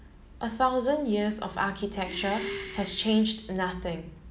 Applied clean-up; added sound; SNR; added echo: none; Breathing; 12 dB; none.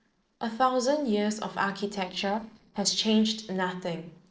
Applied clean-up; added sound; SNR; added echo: neural separator model SepFormer DNS4.